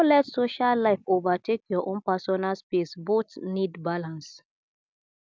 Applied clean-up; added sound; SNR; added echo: none; none; none; none.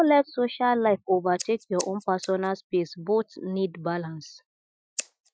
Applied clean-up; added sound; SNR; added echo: classical method Wiener filter.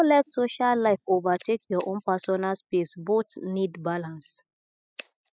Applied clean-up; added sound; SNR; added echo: classical method spectral subtraction.